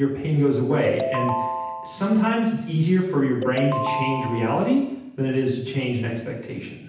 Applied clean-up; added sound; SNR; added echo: none; Ringtone; 5 dB; reverberation time 0.9 s.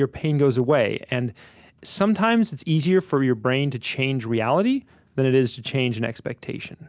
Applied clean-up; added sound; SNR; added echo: none; none; none; none.